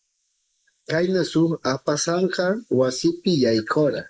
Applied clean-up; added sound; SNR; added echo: neural mask model Resemble Enhance denoiser.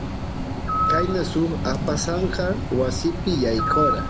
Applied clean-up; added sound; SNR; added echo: none; Bird; 0 dB; none.